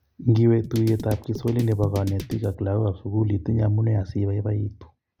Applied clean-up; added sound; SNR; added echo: none; Drum kit; 12 dB; none.